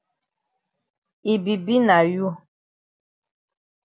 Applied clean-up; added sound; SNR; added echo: none; none; none; none.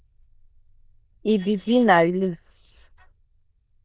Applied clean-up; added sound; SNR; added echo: neural diffusion model UNIVERSE++.